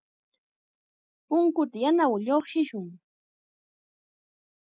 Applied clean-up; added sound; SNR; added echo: none; none; none; none.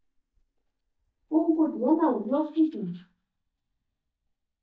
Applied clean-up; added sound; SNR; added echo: neural mask model DeepFilterNet 3.